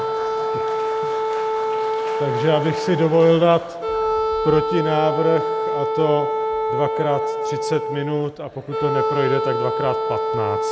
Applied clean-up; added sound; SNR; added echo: none; Wind instrument, woodwind instrument; 0 dB; none.